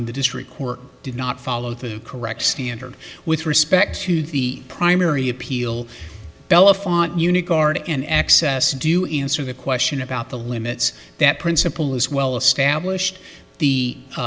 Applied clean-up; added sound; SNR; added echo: none; none; none; none.